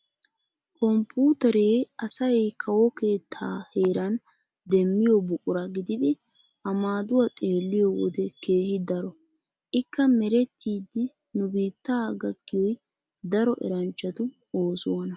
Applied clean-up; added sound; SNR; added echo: none; none; none; none.